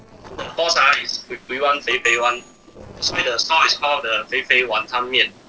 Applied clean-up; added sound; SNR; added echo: neural separator model SepFormer DNS4.